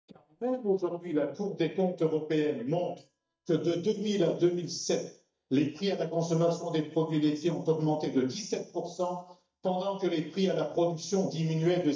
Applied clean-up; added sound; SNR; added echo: neural mask model DeepFilterNet 3.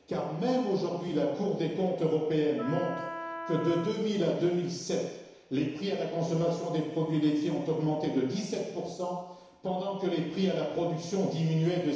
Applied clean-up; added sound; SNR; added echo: none; Wind instrument, woodwind instrument; 10 dB; reverberation time 1.0 s.